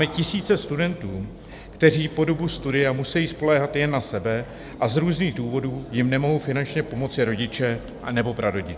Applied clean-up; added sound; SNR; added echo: none; none; none; none.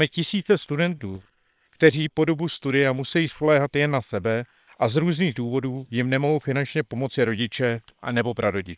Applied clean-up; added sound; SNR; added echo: neural separator model SepFormer WHAM!.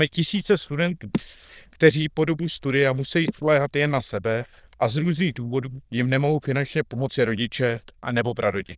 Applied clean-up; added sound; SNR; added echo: neural diffusion model UNIVERSE++.